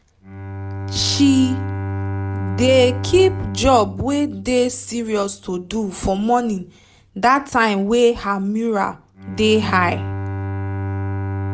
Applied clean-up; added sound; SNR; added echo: none; Bowed string instrument; 8 dB; none.